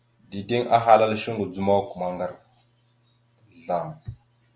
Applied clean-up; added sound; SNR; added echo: none; none; none; none.